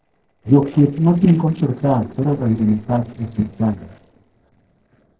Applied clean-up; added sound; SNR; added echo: neural separator model SepFormer DNS4.